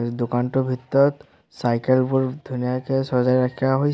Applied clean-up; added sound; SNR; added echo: none; none; none; none.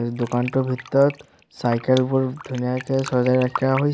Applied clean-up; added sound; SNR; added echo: none; Fill (with liquid); 16 dB; none.